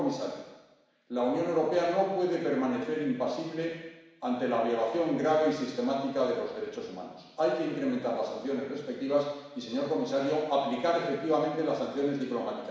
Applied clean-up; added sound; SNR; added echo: none; none; none; reverberation time 1.1 s.